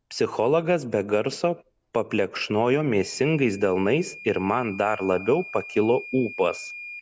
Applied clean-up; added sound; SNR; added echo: none; Microwave oven / Alarm; 18 dB; none.